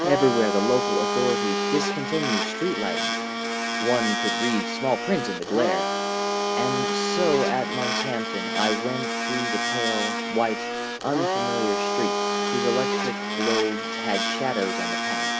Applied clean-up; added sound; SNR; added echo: none; Domestic sounds, home sounds; -1 dB; none.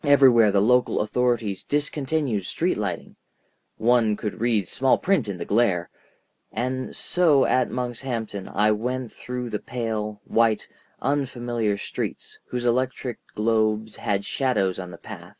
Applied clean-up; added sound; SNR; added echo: none; none; none; none.